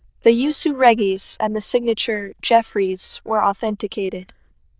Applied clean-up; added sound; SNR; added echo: neural diffusion model UNIVERSE++.